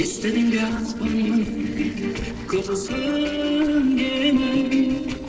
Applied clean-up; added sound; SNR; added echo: neural separator model SepFormer DNS4.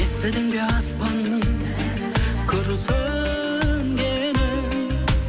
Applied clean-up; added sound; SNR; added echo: none; none; none; none.